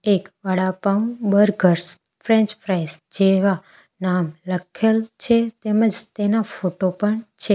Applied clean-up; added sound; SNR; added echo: none; none; none; none.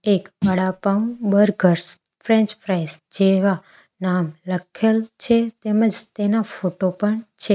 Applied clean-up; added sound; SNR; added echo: neural mask model RNNoise.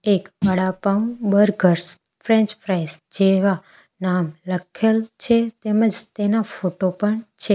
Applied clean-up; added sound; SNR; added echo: none; Snare drum; 11 dB; none.